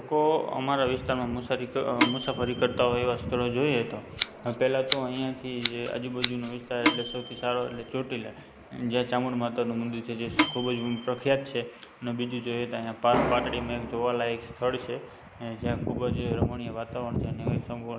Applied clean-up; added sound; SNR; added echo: none; Scissors + Microwave oven / Bell; 4 dB; none.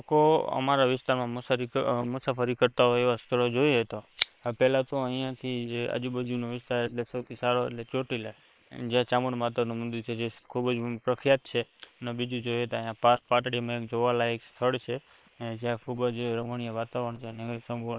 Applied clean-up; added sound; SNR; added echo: neural separator model SepFormer WHAM!.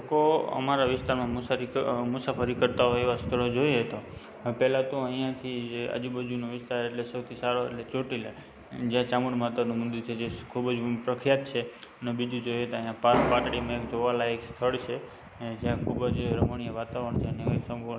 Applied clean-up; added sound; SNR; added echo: none; none; none; none.